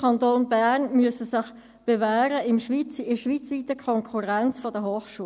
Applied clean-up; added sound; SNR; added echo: none; none; none; none.